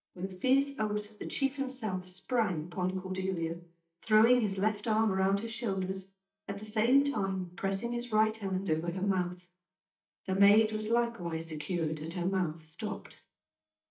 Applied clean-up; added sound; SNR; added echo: neural mask model DeepFilterNet 3.